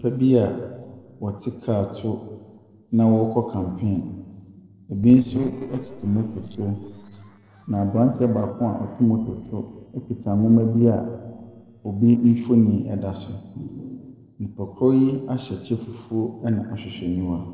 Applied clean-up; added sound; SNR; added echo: neural separator model SepFormer DNS4.